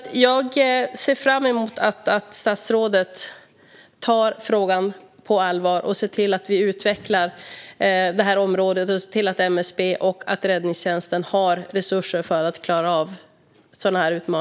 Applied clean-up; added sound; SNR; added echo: none; none; none; none.